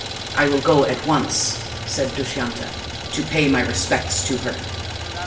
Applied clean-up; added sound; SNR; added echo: none; Idling; 7 dB; reverberation time 0.8 s.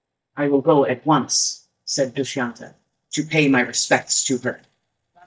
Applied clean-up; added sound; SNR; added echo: neural mask model DeepFilterNet 3.